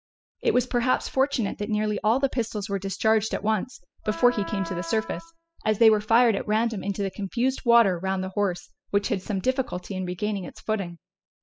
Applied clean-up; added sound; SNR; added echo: classical method spectral subtraction.